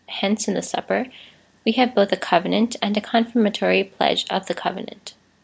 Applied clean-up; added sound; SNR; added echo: none; none; none; none.